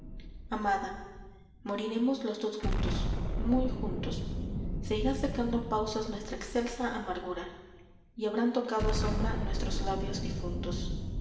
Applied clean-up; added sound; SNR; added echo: none; Explosion; 0 dB; reverberation time 1.2 s.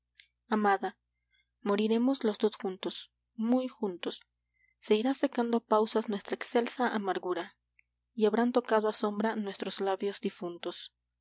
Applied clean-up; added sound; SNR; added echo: none; none; none; none.